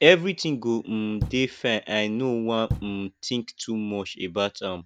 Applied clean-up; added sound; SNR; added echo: none; Knock; 10 dB; none.